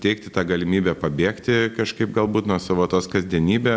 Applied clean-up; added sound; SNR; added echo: none; none; none; none.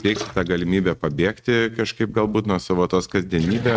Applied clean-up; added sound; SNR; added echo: neural mask model RNNoise.